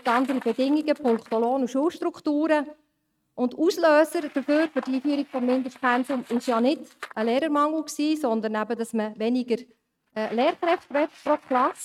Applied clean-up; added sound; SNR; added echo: neural mask model RNNoise.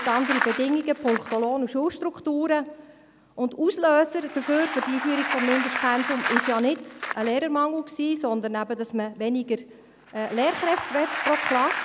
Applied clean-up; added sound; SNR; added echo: none; Bicycle; 7 dB; none.